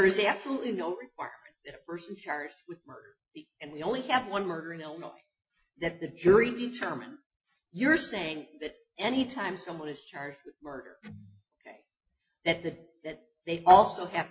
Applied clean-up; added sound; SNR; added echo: classical method Wiener filter.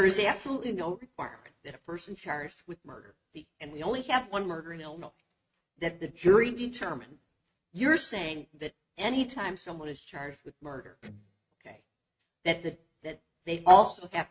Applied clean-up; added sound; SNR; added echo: neural mask model RNNoise.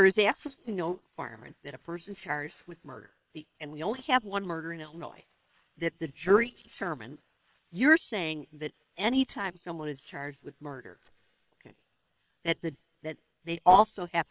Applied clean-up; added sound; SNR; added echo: neural separator model SepFormer WHAM!.